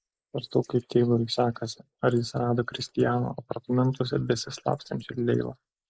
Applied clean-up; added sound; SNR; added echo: neural mask model Resemble Enhance denoiser.